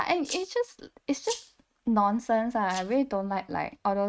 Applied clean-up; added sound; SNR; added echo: neural mask model RNNoise.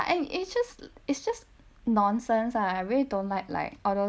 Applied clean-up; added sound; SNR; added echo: none; none; none; none.